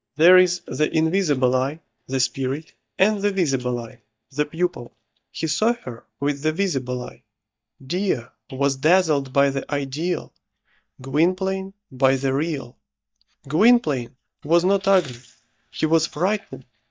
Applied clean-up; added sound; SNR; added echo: neural mask model DeepFilterNet 3.